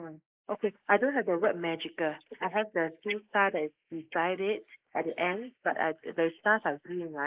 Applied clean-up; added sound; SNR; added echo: neural mask model Resemble Enhance denoiser.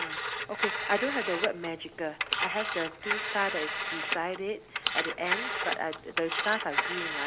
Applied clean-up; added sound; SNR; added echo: none; Telephone; 0 dB; none.